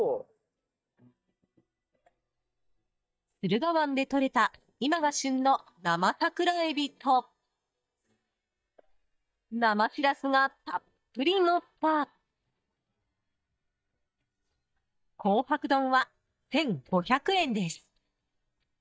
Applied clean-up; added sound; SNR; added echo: neural mask model DeepFilterNet 3.